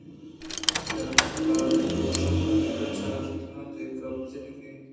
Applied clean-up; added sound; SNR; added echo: none; Rattle / Keys jangling; 2 dB; reverberation time 1.1 s.